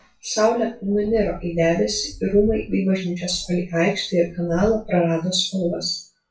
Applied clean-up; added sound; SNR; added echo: classical method WPE with log-MMSE.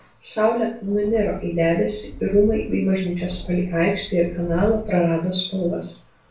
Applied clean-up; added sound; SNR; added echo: none; Subway, metro, underground; 13 dB; reverberation time 0.4 s.